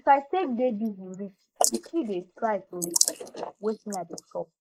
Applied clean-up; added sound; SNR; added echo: neural mask model Resemble Enhance denoiser.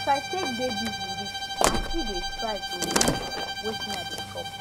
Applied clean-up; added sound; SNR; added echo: none; Slam + Bowed string instrument; -5 dB; none.